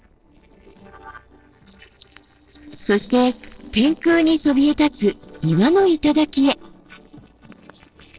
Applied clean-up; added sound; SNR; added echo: neural separator model SepFormer DNS4.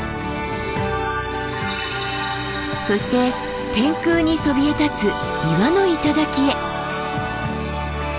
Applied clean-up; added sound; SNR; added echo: none; none; none; none.